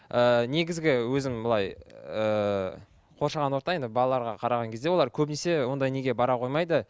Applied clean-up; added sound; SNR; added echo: none; none; none; none.